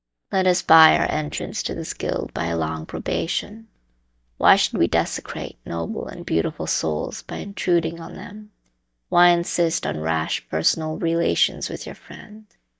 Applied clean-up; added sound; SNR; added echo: neural mask model DeepFilterNet 3.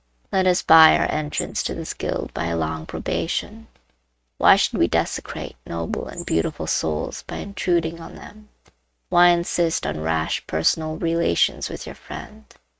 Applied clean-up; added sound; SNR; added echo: neural mask model RNNoise.